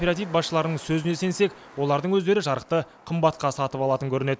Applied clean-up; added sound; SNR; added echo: none; none; none; none.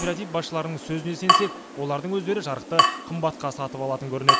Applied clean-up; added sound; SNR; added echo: none; Drip / Water tap, faucet; -2 dB; none.